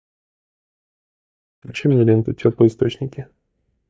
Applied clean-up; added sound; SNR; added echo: neural mask model DeepFilterNet 3.